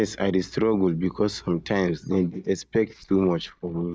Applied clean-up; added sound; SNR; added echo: neural mask model DeepFilterNet 3.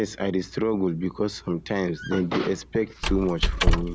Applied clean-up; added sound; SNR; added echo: none; Squeak; 2 dB; none.